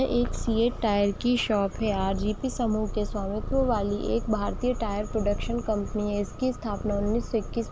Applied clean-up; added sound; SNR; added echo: none; Purr; 6 dB; none.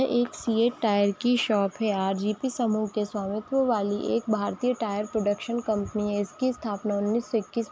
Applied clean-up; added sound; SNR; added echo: none; none; none; none.